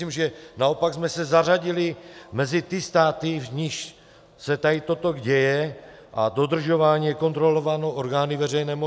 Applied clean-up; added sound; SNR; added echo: none; none; none; none.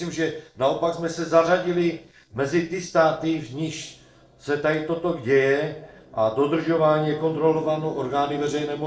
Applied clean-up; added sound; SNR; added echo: neural separator model SepFormer DNS4.